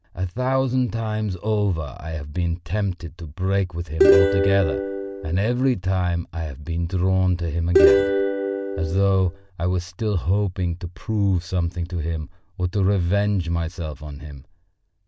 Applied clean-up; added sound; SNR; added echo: none; Plucked string instrument; -2 dB; none.